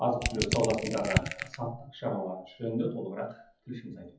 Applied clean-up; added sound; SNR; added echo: classical method WPE with log-MMSE.